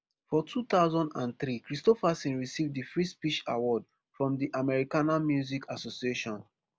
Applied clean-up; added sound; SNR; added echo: none; none; none; none.